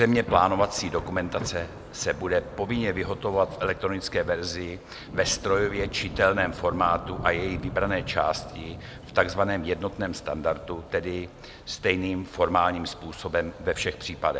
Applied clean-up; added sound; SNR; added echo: none; Thunder / Rain; 13 dB; none.